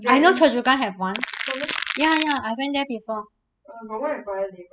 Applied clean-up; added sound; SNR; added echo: classical method spectral subtraction.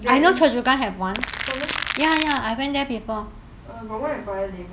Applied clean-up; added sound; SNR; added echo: none; Crackle; 4 dB; none.